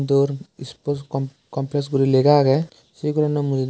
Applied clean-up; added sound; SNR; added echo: none; none; none; none.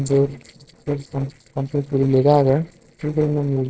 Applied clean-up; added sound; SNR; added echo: neural separator model SepFormer DNS4.